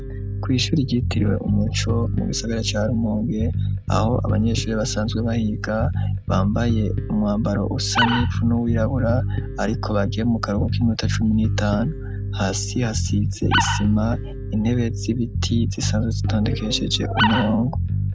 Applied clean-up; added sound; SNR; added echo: none; Bass guitar + Animal; 1 dB; none.